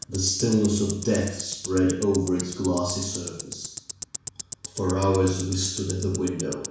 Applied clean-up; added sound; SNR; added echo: none; Tick-tock; 12 dB; reverberation time 0.7 s.